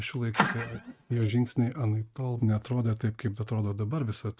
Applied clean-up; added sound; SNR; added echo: neural mask model RNNoise.